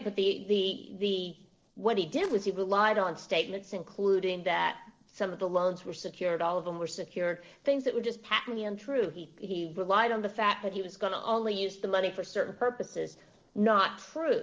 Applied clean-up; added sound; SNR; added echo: neural separator model SepFormer DNS4.